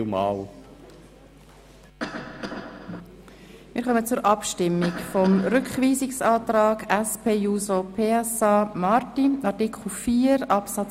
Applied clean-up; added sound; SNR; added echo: none; Cough; 12 dB; none.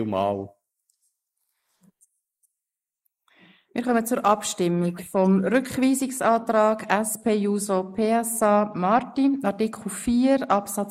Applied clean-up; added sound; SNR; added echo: neural mask model Resemble Enhance denoiser.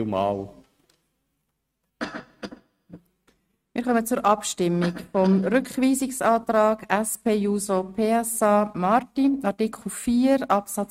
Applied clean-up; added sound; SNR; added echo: neural mask model RNNoise.